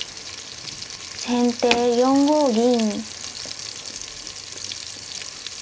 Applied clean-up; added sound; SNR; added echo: none; Frying (food); 11 dB; none.